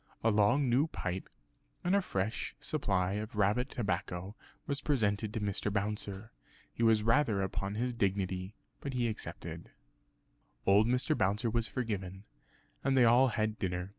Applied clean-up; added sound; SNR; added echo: none; none; none; none.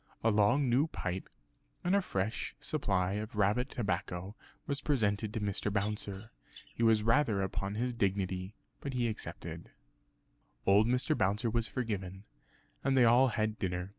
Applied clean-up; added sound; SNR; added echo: none; Bird vocalization, bird call, bird song; 19 dB; none.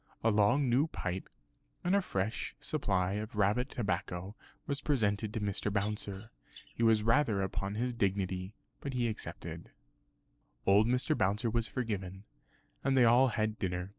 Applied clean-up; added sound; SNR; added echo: neural separator model SepFormer DNS4.